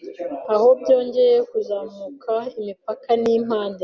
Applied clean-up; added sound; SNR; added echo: none; none; none; none.